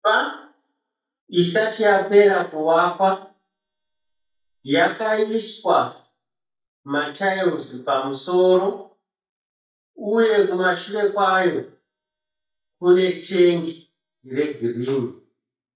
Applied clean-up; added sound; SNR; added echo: neural mask model DeepFilterNet 3.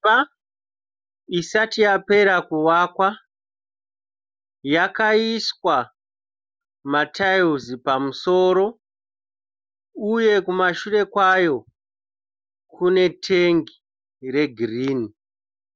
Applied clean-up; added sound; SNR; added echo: none; none; none; none.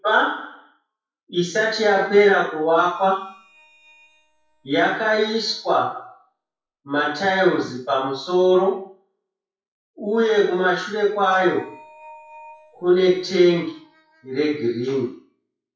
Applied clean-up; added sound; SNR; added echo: classical method WPE with log-MMSE.